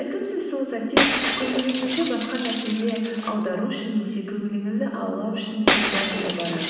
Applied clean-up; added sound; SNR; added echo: none; Shatter; 0 dB; reverberation time 1.6 s.